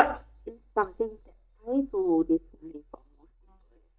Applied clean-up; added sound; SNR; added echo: neural mask model DeepFilterNet 3.